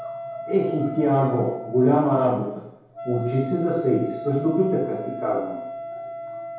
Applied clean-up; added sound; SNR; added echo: none; Wind instrument, woodwind instrument; 11 dB; reverberation time 2.0 s.